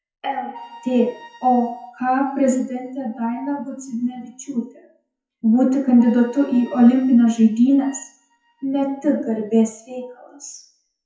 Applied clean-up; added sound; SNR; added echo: classical method WPE with log-MMSE.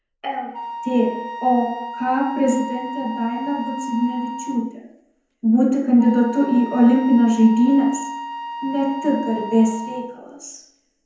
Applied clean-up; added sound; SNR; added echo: none; Wind instrument, woodwind instrument; 12 dB; reverberation time 0.9 s.